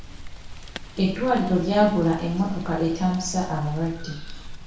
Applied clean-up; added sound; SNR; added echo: none; Rain; 11 dB; reverberation time 0.6 s.